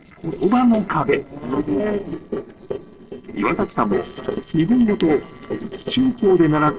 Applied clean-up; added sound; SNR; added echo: neural separator model SepFormer DNS4.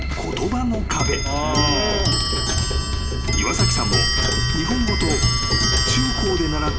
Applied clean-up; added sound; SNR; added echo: none; Clock; -2 dB; reverberation time 0.8 s.